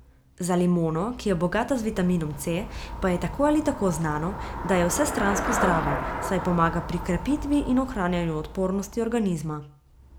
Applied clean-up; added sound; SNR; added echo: none; Traffic noise, roadway noise / Bicycle; 8 dB; none.